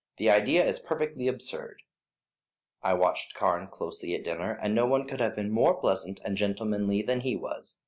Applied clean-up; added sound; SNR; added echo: none; none; none; none.